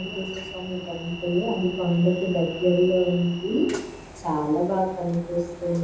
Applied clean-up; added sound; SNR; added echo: none; Train; 14 dB; reverberation time 0.8 s.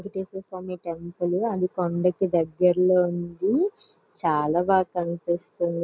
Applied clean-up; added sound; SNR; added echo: none; none; none; none.